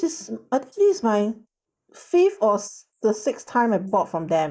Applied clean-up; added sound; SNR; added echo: neural mask model Resemble Enhance denoiser.